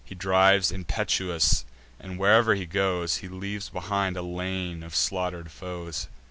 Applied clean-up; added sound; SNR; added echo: none; none; none; none.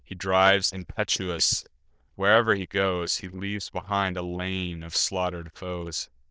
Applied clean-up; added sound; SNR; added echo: neural diffusion model UNIVERSE++.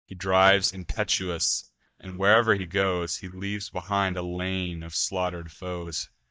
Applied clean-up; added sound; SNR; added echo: neural mask model DeepFilterNet 3.